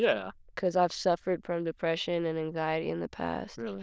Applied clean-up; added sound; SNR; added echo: neural diffusion model UNIVERSE++.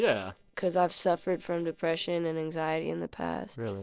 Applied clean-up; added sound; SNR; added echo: neural separator model SepFormer DNS4.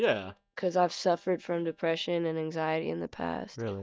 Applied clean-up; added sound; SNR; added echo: neural mask model DeepFilterNet 3.